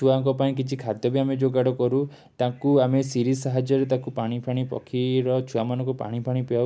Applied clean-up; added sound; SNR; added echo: none; none; none; none.